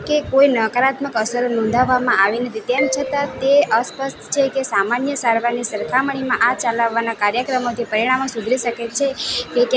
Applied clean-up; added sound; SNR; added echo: none; Marimba, xylophone; 13 dB; none.